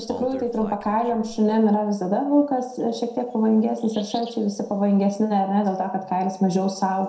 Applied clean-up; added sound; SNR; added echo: neural separator model SepFormer DNS4.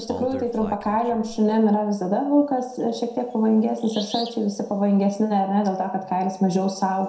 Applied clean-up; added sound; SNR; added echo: none; Bird vocalization, bird call, bird song; 20 dB; reverberation time 0.5 s.